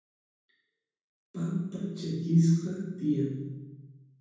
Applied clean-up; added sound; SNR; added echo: none; none; none; reverberation time 1.1 s.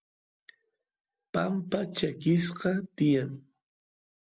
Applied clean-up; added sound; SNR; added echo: none; none; none; none.